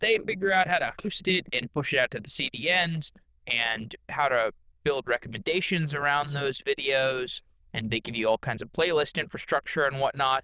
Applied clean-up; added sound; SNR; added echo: neural diffusion model UNIVERSE++.